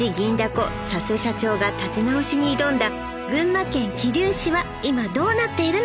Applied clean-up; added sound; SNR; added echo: none; none; none; none.